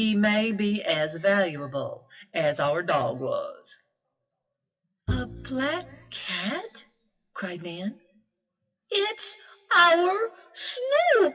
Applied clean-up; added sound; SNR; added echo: classical method WPE with log-MMSE.